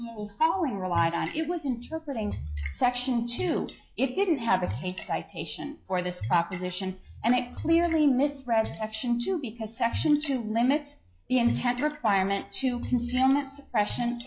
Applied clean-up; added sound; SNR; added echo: classical method log-MMSE.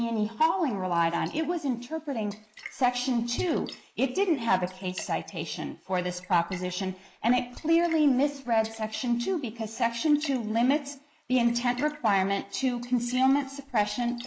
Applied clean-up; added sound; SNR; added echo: neural mask model Resemble Enhance denoiser.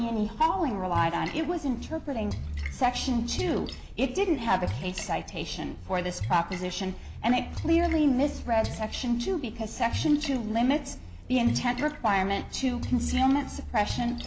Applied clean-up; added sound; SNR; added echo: none; Splash, splatter; 9 dB; none.